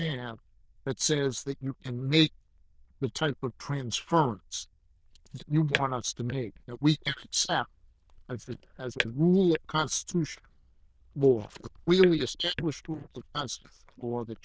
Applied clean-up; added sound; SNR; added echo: neural diffusion model UNIVERSE++.